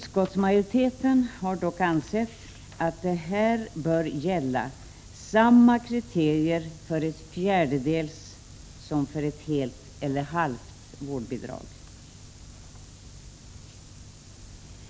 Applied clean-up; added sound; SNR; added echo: none; none; none; none.